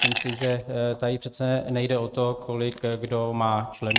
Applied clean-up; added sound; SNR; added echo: neural mask model RNNoise.